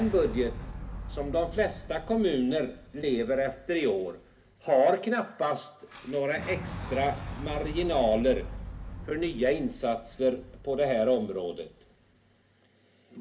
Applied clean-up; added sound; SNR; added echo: none; Boom; 12 dB; reverberation time 0.3 s.